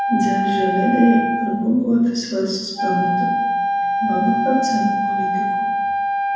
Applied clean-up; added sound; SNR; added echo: none; Wind instrument, woodwind instrument; 0 dB; reverberation time 1.1 s.